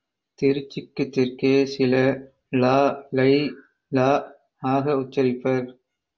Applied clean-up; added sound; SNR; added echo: none; none; none; none.